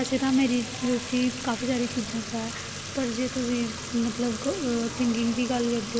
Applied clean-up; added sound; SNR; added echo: none; Fill (with liquid) / Trickle, dribble / Sink (filling or washing); 9 dB; none.